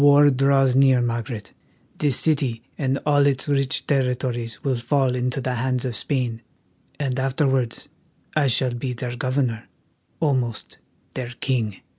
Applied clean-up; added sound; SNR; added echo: none; none; none; none.